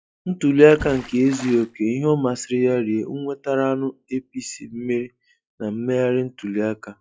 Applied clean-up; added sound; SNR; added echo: classical method log-MMSE.